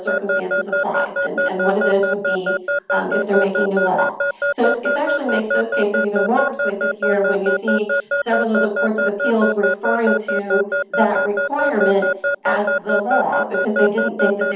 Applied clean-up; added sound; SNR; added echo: none; Alarm / Keyboard (musical); 0 dB; reverberation time 0.6 s.